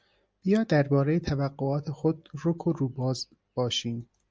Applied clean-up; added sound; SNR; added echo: none; none; none; none.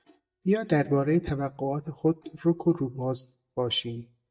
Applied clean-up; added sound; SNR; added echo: neural mask model DeepFilterNet 3.